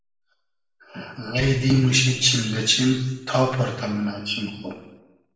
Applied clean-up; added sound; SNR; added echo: none; none; none; reverberation time 0.9 s.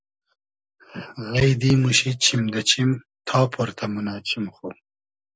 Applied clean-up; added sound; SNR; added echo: none; none; none; none.